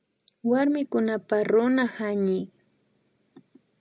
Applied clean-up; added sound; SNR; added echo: none; none; none; none.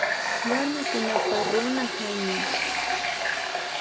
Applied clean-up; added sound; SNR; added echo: none; Water tap, faucet; -4 dB; none.